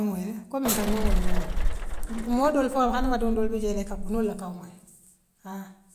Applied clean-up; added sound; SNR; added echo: none; Bus / Engine; -2 dB; none.